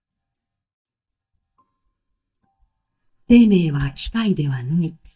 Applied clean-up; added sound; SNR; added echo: neural mask model DeepFilterNet 3.